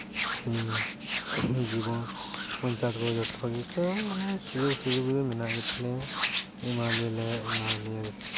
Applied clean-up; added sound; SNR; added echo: none; Hands; 4 dB; none.